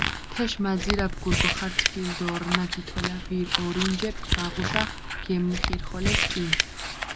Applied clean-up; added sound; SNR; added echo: none; Crumpling, crinkling; -1 dB; none.